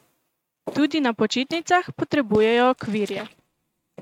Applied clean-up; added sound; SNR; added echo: neural mask model RNNoise.